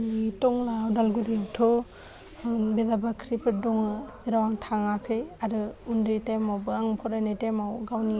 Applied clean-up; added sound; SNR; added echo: none; none; none; none.